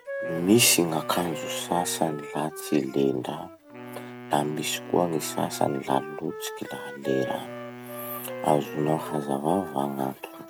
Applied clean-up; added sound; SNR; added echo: none; Wind instrument, woodwind instrument + Wind instrument, woodwind instrument; 11 dB; none.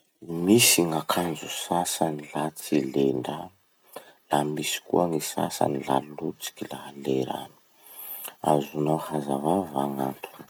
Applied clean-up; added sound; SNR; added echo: none; none; none; none.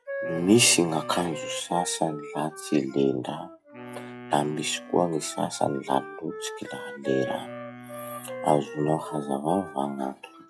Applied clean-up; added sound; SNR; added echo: classical method log-MMSE.